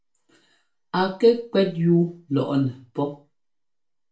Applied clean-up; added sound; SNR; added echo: none; none; none; reverberation time 0.3 s.